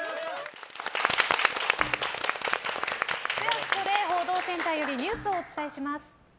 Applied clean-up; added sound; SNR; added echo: none; Bowed string instrument; 19 dB; none.